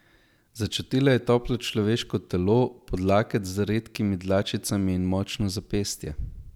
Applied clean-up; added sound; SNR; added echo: none; none; none; none.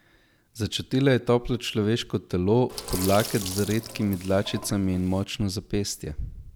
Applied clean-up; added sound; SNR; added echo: none; Sink (filling or washing); 11 dB; none.